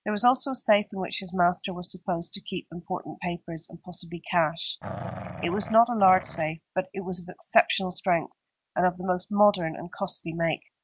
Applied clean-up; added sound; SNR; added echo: none; Growling; 10 dB; none.